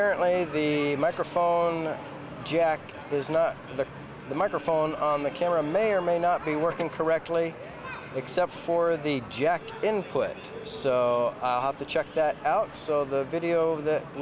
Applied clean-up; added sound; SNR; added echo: none; none; none; none.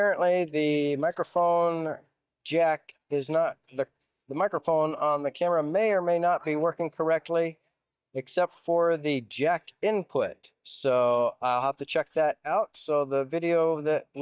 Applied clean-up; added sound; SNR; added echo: neural mask model DeepFilterNet 3.